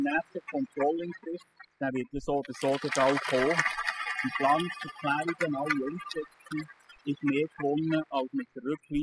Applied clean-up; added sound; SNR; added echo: classical method spectral subtraction.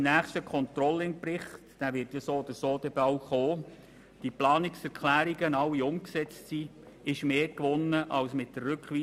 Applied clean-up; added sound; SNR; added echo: none; none; none; none.